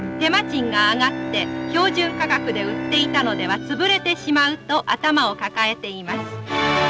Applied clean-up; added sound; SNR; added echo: none; Bowed string instrument; 8 dB; none.